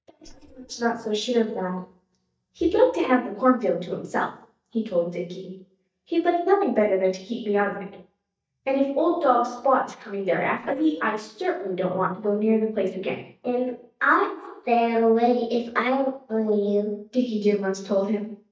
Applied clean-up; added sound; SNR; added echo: neural mask model DeepFilterNet 3.